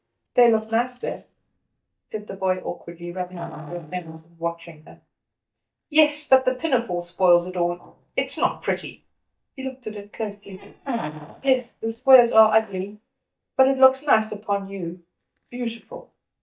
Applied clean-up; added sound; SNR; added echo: neural mask model DeepFilterNet 3.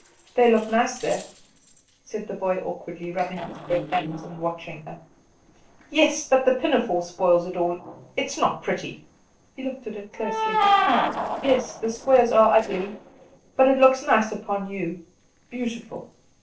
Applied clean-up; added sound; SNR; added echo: neural separator model SepFormer DNS4.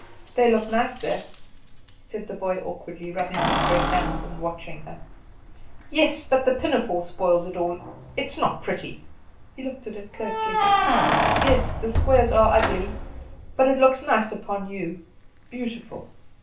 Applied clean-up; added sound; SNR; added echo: none; Keys jangling; 3 dB; reverberation time 0.3 s.